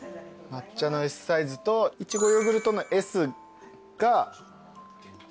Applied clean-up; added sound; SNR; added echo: none; none; none; none.